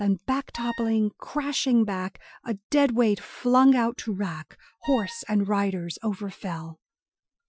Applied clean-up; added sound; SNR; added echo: classical method Wiener filter.